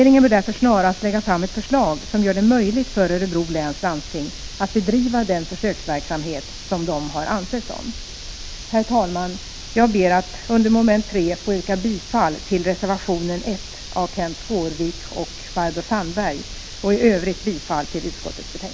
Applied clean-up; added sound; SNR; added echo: none; none; none; none.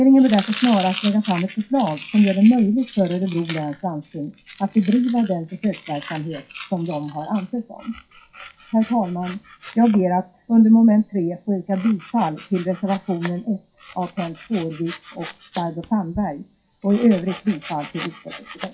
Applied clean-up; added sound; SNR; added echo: classical method WPE with log-MMSE.